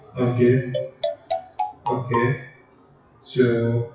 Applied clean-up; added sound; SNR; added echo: classical method WPE with log-MMSE.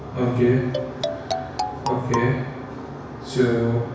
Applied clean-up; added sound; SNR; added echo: none; Marimba, xylophone; 5 dB; reverberation time 1.1 s.